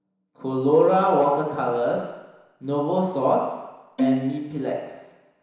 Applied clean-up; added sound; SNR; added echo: none; Bowed string instrument; 3 dB; reverberation time 1.0 s.